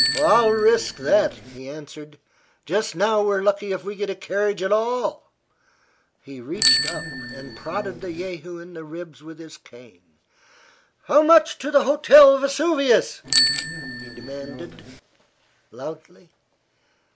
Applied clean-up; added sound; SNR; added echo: none; Bicycle bell; 7 dB; none.